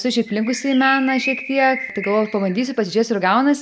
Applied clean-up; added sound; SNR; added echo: none; Bird; 12 dB; reverberation time 0.4 s.